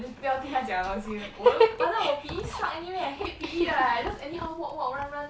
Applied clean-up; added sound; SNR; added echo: none; Livestock, farm animals, working animals; 17 dB; none.